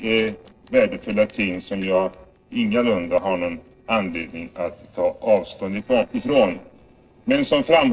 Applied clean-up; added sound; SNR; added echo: neural separator model SepFormer DNS4.